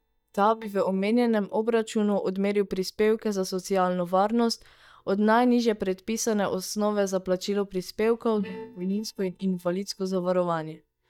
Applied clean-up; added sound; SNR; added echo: neural mask model DeepFilterNet 3.